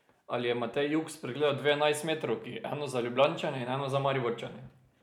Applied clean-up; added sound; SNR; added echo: none; none; none; none.